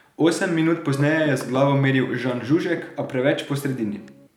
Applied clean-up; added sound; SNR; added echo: none; Organ + Knock / Wood; 19 dB; none.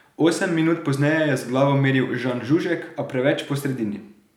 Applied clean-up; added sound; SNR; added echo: none; none; none; none.